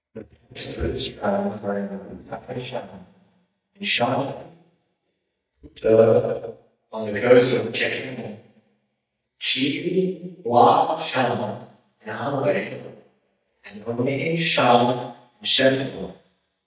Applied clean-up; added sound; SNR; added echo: neural mask model DeepFilterNet 3.